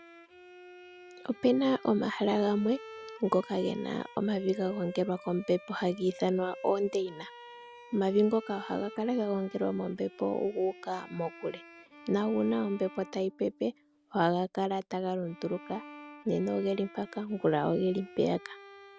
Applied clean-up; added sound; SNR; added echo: none; Bowed string instrument; 19 dB; none.